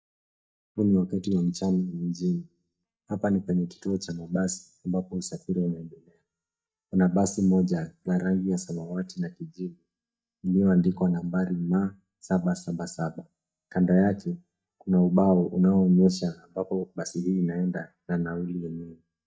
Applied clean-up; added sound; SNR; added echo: neural mask model DeepFilterNet 3.